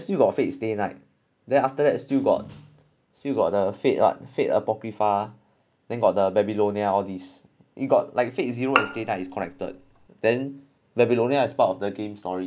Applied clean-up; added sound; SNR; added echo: none; Bowed string instrument; 5 dB; none.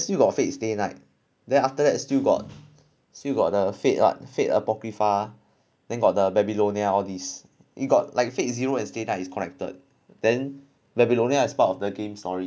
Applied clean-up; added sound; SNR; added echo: none; none; none; none.